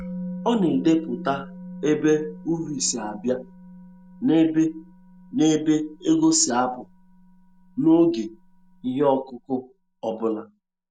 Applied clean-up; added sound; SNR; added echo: none; Musical instrument; 17 dB; none.